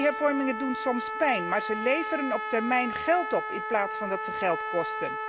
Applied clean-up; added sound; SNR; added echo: none; Trumpet; 5 dB; none.